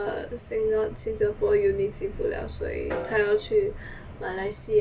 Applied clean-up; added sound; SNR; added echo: none; none; none; none.